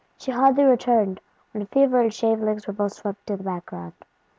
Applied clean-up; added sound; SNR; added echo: none; none; none; none.